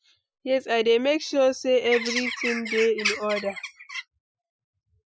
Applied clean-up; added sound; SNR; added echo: classical method Wiener filter.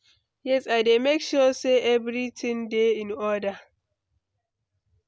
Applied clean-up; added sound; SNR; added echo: none; none; none; none.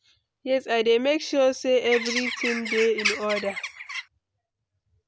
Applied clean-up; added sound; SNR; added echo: none; Bird; 4 dB; none.